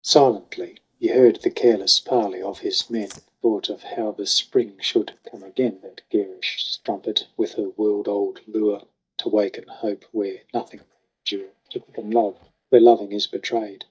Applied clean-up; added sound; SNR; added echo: neural mask model DeepFilterNet 3.